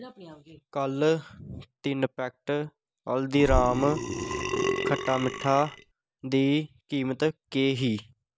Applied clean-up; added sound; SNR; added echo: none; Burping, eructation; 2 dB; none.